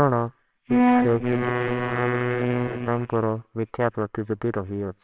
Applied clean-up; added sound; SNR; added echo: neural separator model SepFormer WHAMR!.